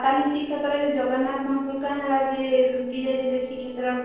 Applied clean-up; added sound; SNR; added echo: neural separator model SepFormer DNS4.